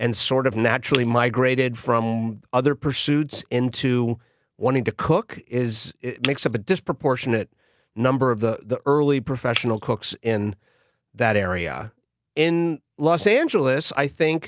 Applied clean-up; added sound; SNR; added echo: none; Shatter; 16 dB; none.